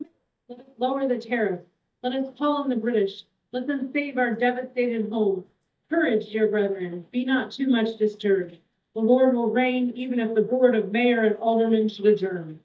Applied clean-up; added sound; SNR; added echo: neural mask model DeepFilterNet 3.